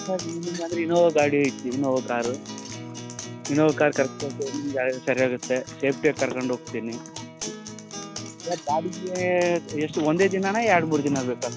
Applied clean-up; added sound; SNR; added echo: none; Acoustic guitar; 11 dB; none.